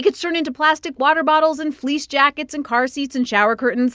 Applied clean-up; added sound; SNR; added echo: none; none; none; none.